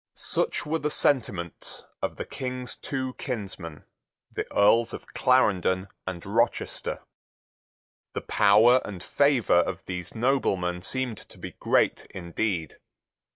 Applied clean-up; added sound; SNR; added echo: none; none; none; none.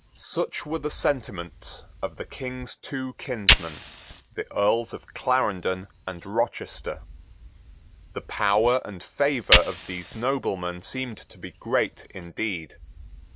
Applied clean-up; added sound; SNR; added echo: none; Fire; 4 dB; none.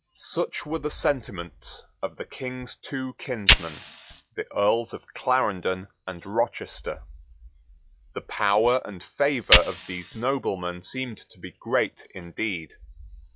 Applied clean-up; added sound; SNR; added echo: classical method log-MMSE.